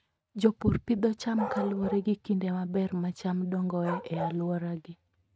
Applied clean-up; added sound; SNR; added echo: neural mask model RNNoise.